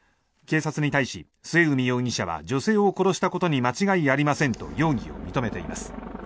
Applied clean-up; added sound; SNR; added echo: none; none; none; none.